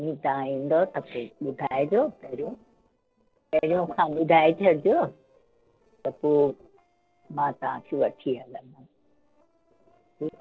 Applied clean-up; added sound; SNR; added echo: neural separator model SepFormer DNS4.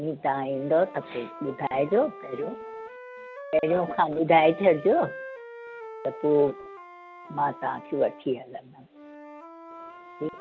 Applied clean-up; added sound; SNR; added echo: none; Wind instrument, woodwind instrument; 16 dB; none.